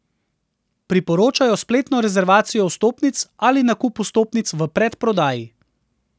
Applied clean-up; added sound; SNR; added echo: none; none; none; none.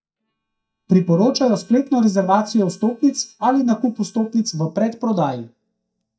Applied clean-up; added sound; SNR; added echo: neural mask model DeepFilterNet 3.